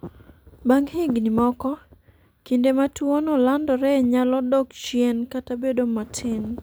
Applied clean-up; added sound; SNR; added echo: none; none; none; none.